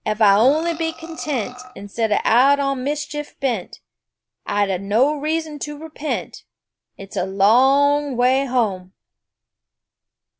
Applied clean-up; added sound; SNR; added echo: none; Burping, eructation; 15 dB; none.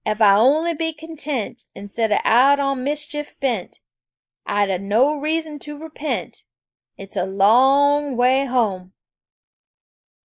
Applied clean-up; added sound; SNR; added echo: neural mask model Resemble Enhance denoiser.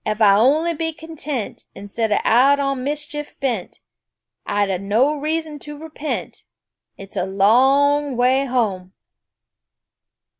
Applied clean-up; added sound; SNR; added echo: none; none; none; none.